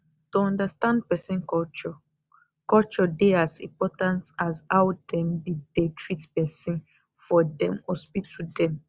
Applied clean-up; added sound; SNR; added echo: none; none; none; none.